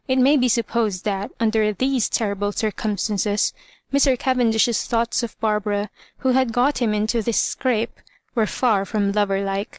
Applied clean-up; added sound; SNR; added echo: none; none; none; none.